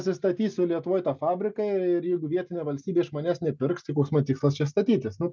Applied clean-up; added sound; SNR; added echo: none; none; none; none.